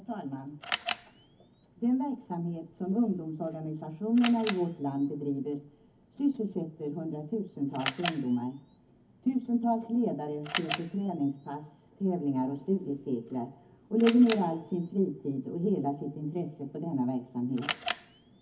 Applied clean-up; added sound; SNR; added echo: none; Camera; 12 dB; reverberation time 0.3 s.